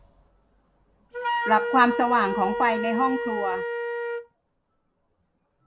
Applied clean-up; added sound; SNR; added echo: none; Wind instrument, woodwind instrument; 4 dB; none.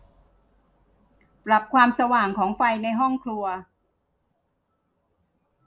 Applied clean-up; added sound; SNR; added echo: none; none; none; none.